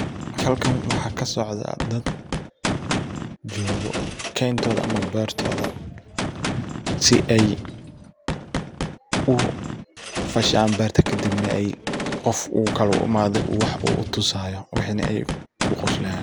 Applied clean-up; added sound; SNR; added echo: none; Gunshot, gunfire; 3 dB; none.